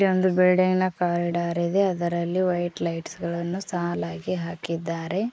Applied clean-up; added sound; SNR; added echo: neural mask model Resemble Enhance denoiser.